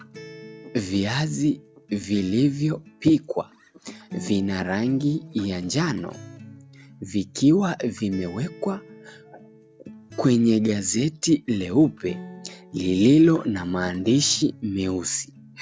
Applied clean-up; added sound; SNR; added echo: none; Acoustic guitar; 20 dB; none.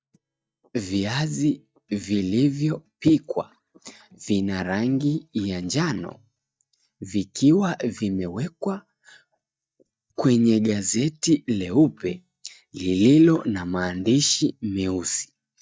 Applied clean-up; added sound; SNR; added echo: neural mask model DeepFilterNet 3.